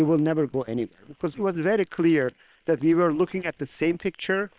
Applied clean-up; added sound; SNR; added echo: neural separator model SepFormer WHAM!.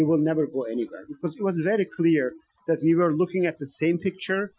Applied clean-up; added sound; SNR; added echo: classical method Wiener filter.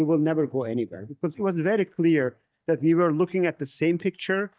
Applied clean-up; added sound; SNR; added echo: neural mask model DeepFilterNet 3.